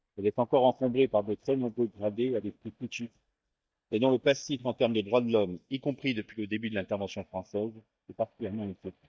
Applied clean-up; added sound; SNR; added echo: neural mask model DeepFilterNet 3.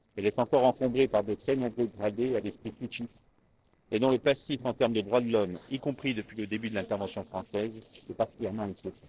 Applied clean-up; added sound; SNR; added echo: neural separator model SepFormer DNS4.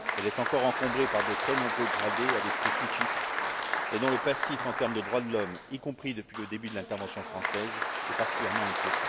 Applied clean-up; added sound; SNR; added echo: none; Applause; -1 dB; none.